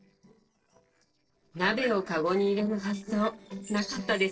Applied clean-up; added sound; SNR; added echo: neural separator model SepFormer DNS4.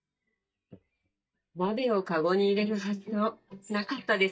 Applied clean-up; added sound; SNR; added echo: neural mask model DeepFilterNet 3.